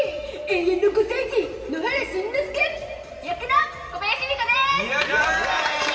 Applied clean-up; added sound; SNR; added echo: none; none; none; reverberation time 2.4 s.